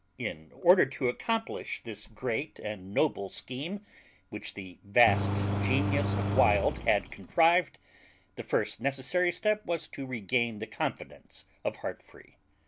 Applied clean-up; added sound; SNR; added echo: none; Engine; 0 dB; none.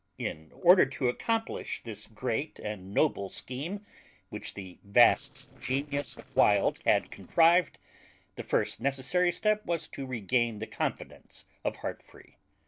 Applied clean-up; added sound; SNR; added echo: neural separator model SepFormer DNS4.